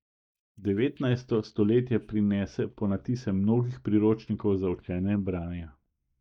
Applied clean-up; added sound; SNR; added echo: neural mask model DeepFilterNet 3.